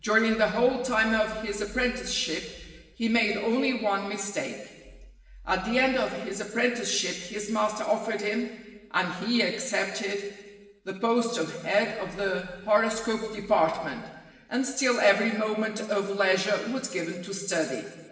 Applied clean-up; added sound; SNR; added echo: none; none; none; reverberation time 1.3 s.